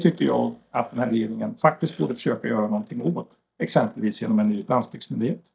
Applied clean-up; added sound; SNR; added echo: neural mask model DeepFilterNet 3.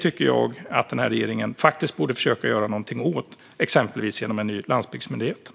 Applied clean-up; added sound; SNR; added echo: none; none; none; none.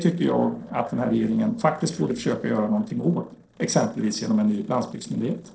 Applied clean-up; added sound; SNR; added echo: neural separator model SepFormer DNS4.